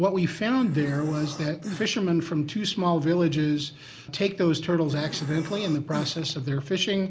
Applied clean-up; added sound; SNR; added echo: none; Breathing; 13 dB; none.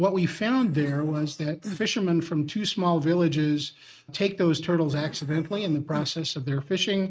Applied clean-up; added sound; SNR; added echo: neural mask model RNNoise.